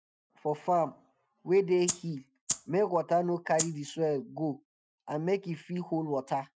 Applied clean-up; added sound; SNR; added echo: classical method Wiener filter.